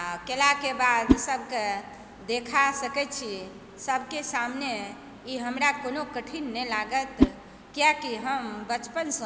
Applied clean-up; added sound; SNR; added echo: none; Whoosh, swoosh, swish; 2 dB; none.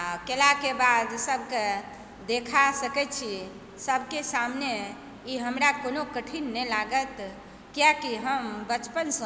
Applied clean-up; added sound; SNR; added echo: none; none; none; none.